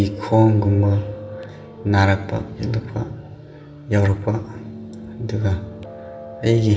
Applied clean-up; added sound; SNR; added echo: none; Piano; 16 dB; reverberation time 1.6 s.